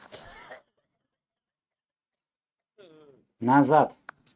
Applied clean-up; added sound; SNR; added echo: neural mask model RNNoise.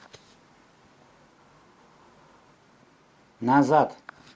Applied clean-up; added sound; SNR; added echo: none; none; none; none.